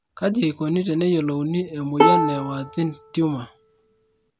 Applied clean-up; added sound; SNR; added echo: none; Bowed string instrument; 0 dB; none.